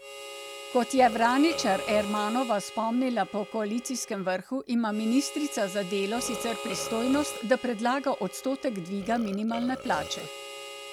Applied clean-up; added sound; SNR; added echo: none; Harmonica + Burping, eructation; 11 dB; none.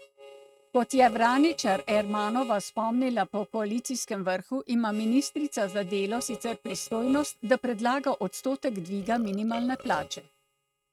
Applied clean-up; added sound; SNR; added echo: neural mask model RNNoise.